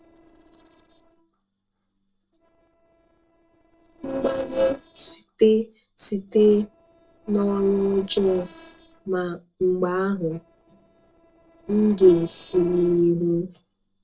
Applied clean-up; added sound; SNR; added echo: neural separator model SepFormer DNS4.